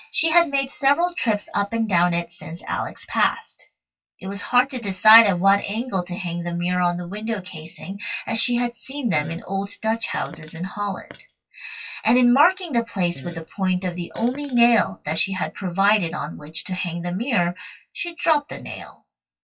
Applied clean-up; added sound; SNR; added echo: classical method WPE with log-MMSE.